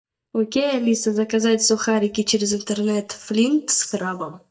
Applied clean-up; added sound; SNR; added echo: neural mask model DeepFilterNet 3.